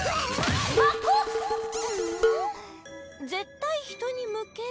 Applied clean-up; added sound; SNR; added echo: none; Dishes, pots, and pans; 1 dB; none.